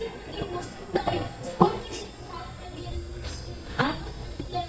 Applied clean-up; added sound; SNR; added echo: neural mask model DeepFilterNet 3.